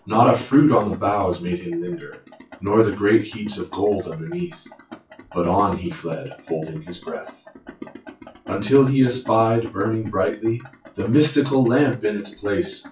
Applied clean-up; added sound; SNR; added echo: classical method WPE with log-MMSE.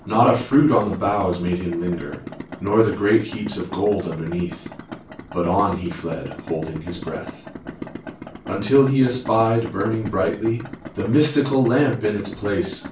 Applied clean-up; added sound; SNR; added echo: none; Idling; 14 dB; reverberation time 0.3 s.